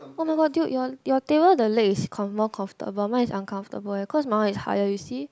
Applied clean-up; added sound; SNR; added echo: none; none; none; none.